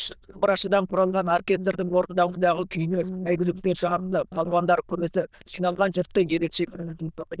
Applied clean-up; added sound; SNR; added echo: neural diffusion model UNIVERSE++.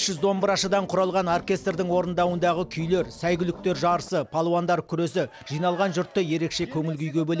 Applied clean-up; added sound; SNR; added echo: none; none; none; none.